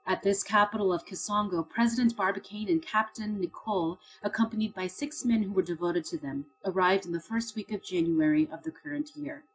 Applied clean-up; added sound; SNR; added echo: none; none; none; none.